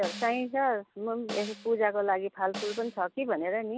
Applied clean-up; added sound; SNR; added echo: none; Snare drum; 14 dB; none.